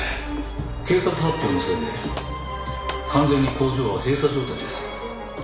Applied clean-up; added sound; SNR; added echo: none; Glass; 16 dB; reverberation time 0.8 s.